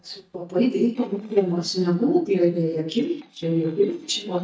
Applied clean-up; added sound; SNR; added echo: neural mask model DeepFilterNet 3.